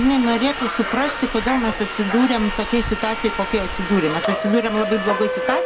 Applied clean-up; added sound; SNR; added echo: none; Subway, metro, underground; 5 dB; none.